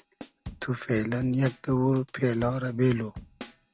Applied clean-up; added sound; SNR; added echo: none; Drum kit; 18 dB; none.